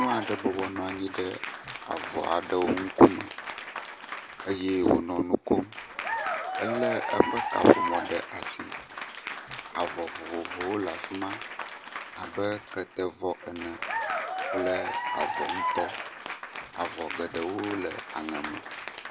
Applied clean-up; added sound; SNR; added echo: none; Applause / Cheering; 7 dB; none.